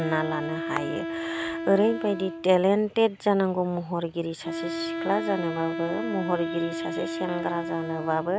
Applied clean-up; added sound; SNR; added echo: none; Wind instrument, woodwind instrument; 6 dB; none.